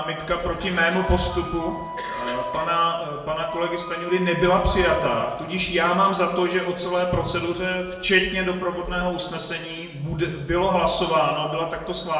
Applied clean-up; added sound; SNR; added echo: none; Wind instrument, woodwind instrument; 11 dB; reverberation time 0.9 s.